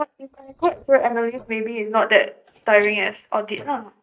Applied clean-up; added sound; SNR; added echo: neural mask model DeepFilterNet 3.